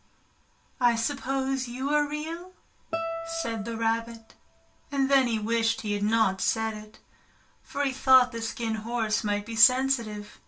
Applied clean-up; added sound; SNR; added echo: none; Guitar; 11 dB; reverberation time 0.2 s.